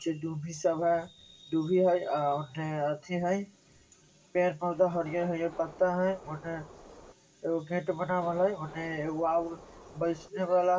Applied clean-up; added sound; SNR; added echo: none; Subway, metro, underground; 20 dB; reverberation time 0.2 s.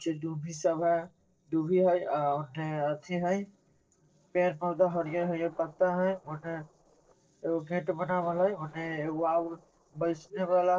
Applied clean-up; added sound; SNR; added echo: neural separator model SepFormer DNS4.